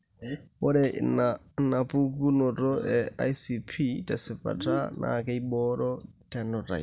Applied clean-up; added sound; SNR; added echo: none; none; none; none.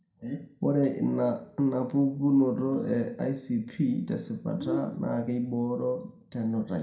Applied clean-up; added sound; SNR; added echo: none; none; none; reverberation time 0.4 s.